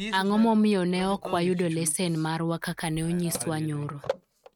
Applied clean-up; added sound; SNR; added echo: neural mask model RNNoise.